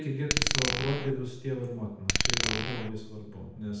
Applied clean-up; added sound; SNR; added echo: none; Glass; -2 dB; reverberation time 0.8 s.